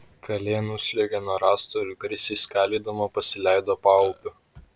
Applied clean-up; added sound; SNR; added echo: none; Burping, eructation; 18 dB; none.